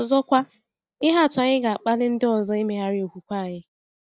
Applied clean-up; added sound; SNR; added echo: neural mask model DeepFilterNet 3.